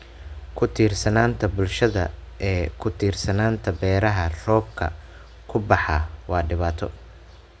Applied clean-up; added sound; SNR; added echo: none; none; none; none.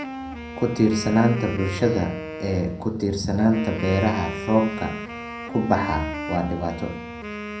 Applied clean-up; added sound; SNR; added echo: none; Wind instrument, woodwind instrument; 9 dB; reverberation time 0.5 s.